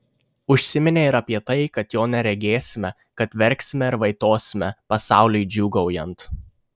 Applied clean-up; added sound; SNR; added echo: none; none; none; none.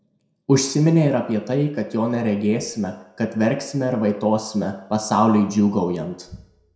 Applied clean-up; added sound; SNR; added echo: none; none; none; reverberation time 0.5 s.